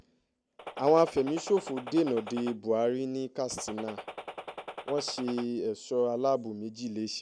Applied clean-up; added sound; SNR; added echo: none; Gunshot, gunfire; 11 dB; none.